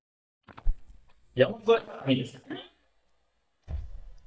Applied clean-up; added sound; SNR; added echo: neural mask model DeepFilterNet 3.